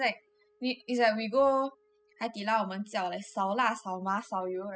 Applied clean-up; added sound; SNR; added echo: classical method spectral subtraction.